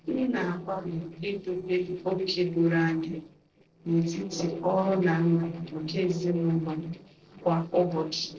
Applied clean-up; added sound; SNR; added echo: neural separator model SepFormer DNS4.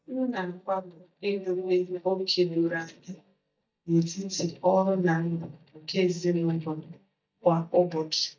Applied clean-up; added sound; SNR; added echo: neural mask model DeepFilterNet 3.